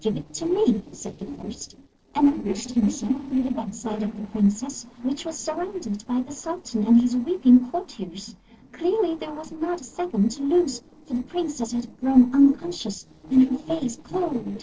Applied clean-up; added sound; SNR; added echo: neural separator model SepFormer DNS4.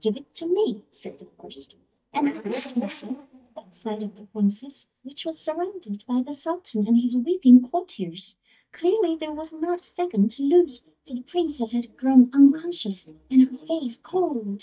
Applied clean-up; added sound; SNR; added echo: neural mask model DeepFilterNet 3.